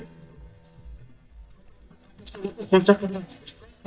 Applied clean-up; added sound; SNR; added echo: neural mask model DeepFilterNet 3.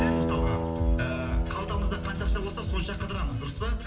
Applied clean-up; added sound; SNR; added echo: none; Acoustic guitar; 3 dB; reverberation time 0.6 s.